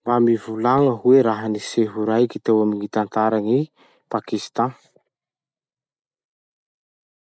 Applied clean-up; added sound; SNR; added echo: neural mask model DeepFilterNet 3.